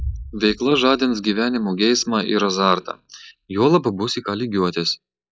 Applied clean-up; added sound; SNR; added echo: classical method log-MMSE.